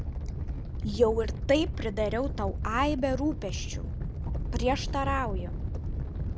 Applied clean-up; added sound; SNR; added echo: none; Animal; 1 dB; none.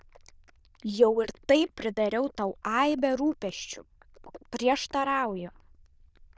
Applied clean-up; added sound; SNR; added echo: neural diffusion model UNIVERSE++.